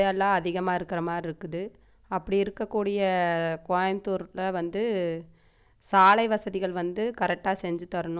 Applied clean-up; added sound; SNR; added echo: none; none; none; none.